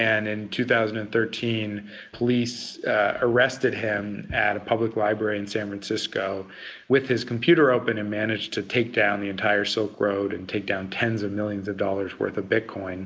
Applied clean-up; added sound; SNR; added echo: none; none; none; none.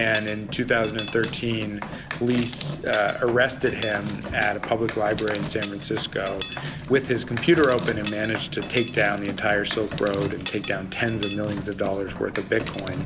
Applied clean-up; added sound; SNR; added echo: none; Mechanisms; 9 dB; none.